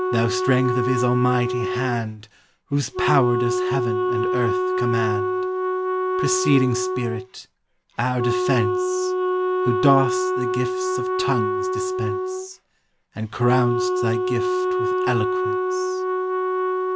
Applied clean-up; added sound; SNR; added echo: none; Wind instrument, woodwind instrument; -2 dB; none.